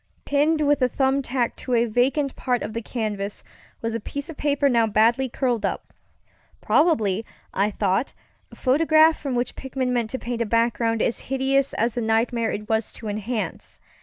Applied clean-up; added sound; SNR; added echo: neural mask model Resemble Enhance denoiser.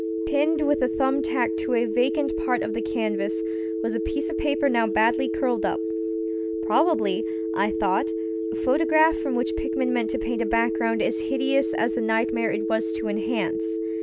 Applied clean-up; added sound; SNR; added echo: none; Telephone; 0 dB; none.